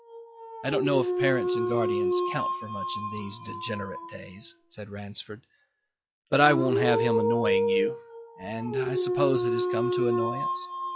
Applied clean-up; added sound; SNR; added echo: classical method log-MMSE.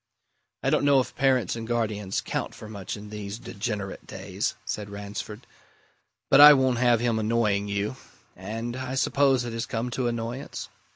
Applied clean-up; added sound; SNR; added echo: none; none; none; none.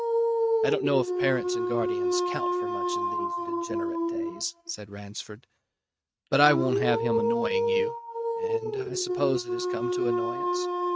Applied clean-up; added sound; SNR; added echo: neural mask model RNNoise.